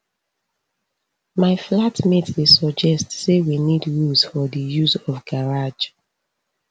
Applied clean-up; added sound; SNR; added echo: none; none; none; none.